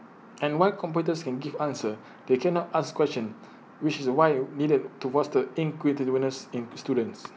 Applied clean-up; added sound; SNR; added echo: none; none; none; none.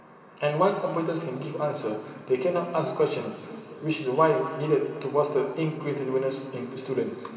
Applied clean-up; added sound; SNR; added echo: none; none; none; reverberation time 2.5 s.